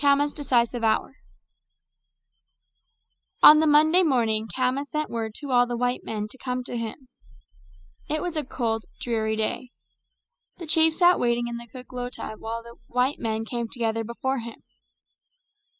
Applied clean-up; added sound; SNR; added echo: classical method spectral subtraction.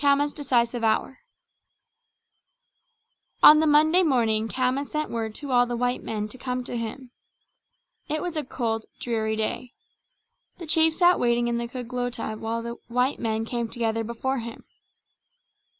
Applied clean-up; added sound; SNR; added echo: none; none; none; none.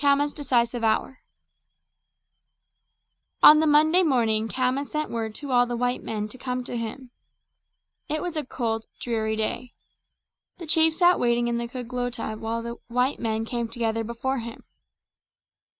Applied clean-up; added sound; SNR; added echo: neural mask model RNNoise.